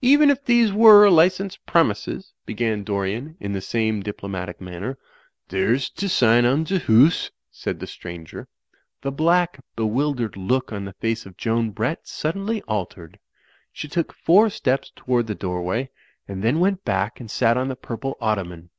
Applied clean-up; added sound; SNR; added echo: none; none; none; none.